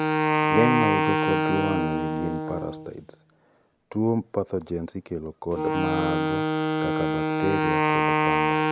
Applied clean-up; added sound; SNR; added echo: none; Wind instrument, woodwind instrument; -4 dB; none.